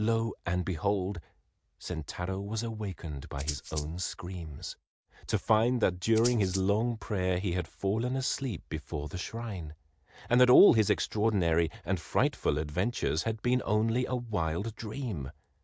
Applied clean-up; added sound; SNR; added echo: none; Rattle (instrument); 11 dB; none.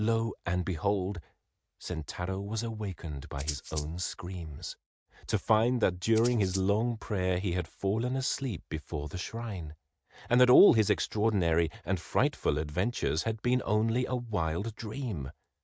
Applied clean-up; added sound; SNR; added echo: neural mask model RNNoise.